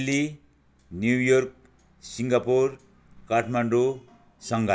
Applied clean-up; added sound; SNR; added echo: none; none; none; none.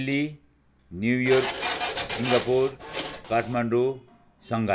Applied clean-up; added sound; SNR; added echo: none; Printer; 3 dB; none.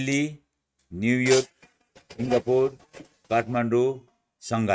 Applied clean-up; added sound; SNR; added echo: neural mask model RNNoise.